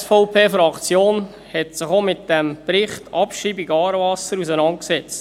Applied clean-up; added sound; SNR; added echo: none; none; none; none.